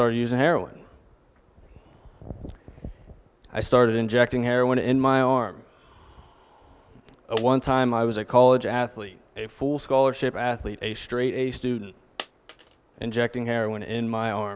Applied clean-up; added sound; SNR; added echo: none; Coin (dropping); 19 dB; none.